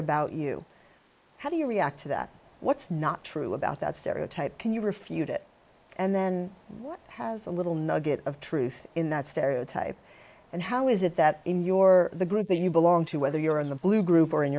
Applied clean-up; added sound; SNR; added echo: neural mask model Resemble Enhance denoiser.